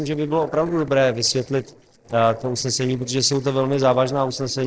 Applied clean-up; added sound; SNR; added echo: neural separator model SepFormer DNS4.